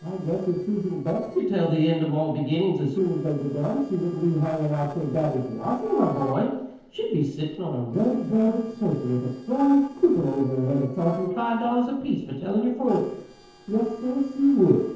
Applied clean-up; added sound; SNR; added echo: neural separator model SepFormer DNS4.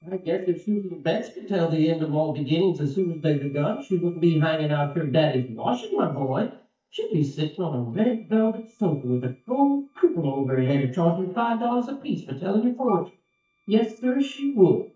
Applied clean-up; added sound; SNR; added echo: neural mask model DeepFilterNet 3.